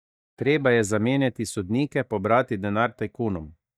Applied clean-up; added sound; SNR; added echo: neural mask model DeepFilterNet 3.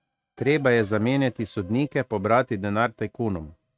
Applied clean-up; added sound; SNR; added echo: neural mask model RNNoise.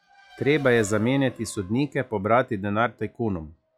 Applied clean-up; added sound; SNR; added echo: classical method log-MMSE.